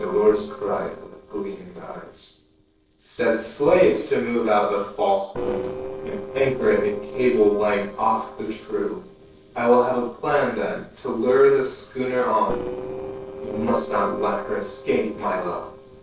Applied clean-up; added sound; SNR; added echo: neural separator model SepFormer DNS4.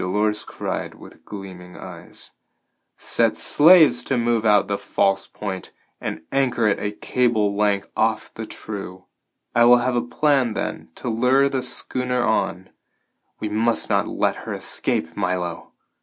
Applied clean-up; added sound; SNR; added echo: none; none; none; none.